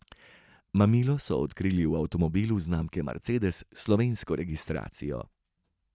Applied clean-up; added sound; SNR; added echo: none; none; none; none.